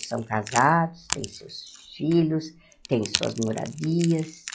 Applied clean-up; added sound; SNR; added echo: classical method log-MMSE.